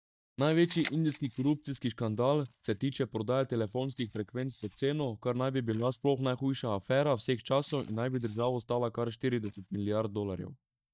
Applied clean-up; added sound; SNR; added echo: neural mask model DeepFilterNet 3.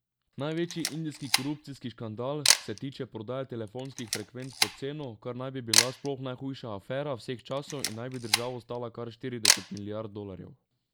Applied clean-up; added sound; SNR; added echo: none; Camera; -3 dB; none.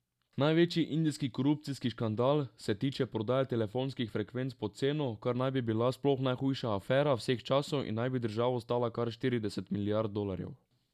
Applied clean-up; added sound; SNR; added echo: none; none; none; none.